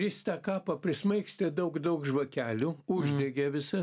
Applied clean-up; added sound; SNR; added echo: none; none; none; none.